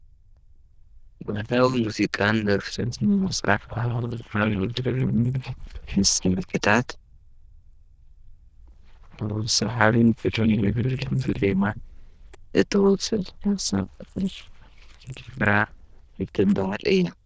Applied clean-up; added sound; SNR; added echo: neural diffusion model UNIVERSE++.